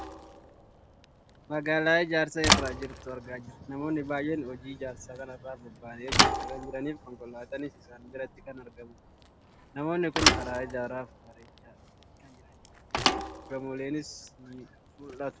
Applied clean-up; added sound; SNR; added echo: none; Thump, thud / Bicycle; -1 dB; none.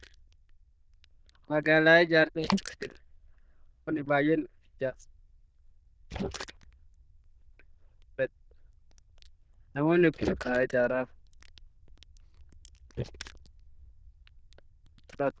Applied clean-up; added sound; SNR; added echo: neural diffusion model UNIVERSE++.